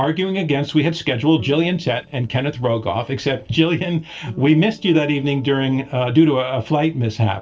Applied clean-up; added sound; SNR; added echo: neural separator model SepFormer DNS4.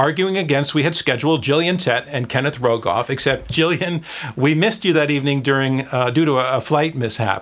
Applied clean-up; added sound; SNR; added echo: none; none; none; none.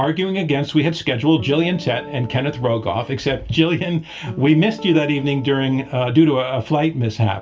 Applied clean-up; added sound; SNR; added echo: none; Guitar; 18 dB; reverberation time 0.2 s.